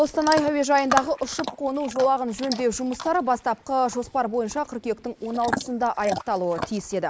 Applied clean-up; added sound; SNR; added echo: neural mask model Resemble Enhance denoiser.